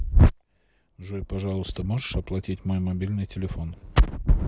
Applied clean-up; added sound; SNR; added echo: none; none; none; none.